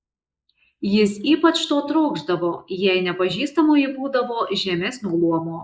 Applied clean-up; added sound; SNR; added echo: neural mask model Resemble Enhance denoiser.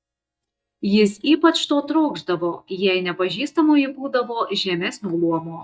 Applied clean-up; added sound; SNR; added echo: neural mask model DeepFilterNet 3.